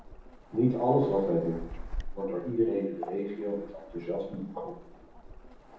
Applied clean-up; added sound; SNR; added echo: none; Waves, surf; 11 dB; reverberation time 0.7 s.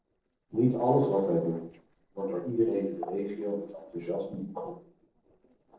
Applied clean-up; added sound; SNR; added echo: neural separator model SepFormer DNS4.